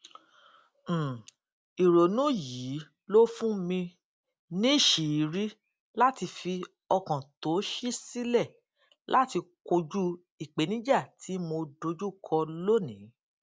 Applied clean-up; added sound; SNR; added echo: none; none; none; none.